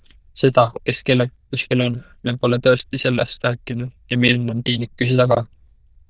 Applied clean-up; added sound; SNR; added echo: neural diffusion model UNIVERSE++.